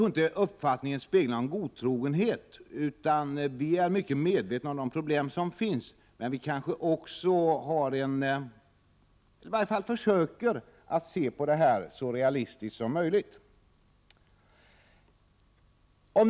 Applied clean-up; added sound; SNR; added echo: none; none; none; none.